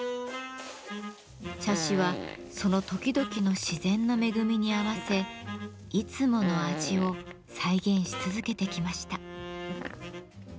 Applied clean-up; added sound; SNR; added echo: none; Fart; 11 dB; none.